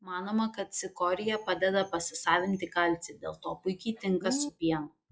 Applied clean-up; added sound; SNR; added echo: classical method log-MMSE.